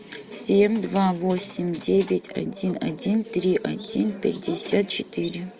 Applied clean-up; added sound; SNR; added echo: none; none; none; none.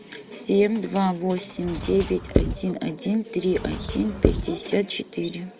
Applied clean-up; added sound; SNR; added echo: none; Writing; 2 dB; none.